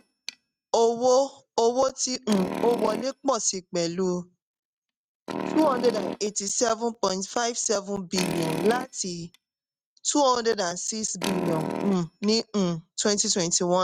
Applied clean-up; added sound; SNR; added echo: neural mask model RNNoise.